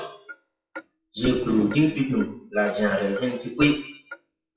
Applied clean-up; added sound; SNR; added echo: classical method WPE with log-MMSE.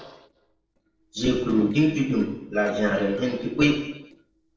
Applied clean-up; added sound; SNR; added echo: neural separator model SepFormer DNS4.